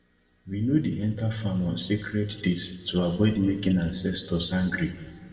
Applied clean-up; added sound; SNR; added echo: none; none; none; reverberation time 1.5 s.